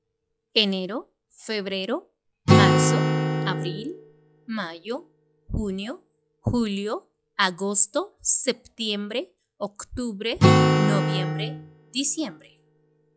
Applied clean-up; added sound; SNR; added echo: classical method log-MMSE.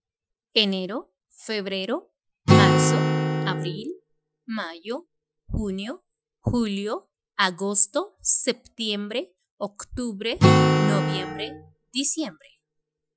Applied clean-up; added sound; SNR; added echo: classical method Wiener filter.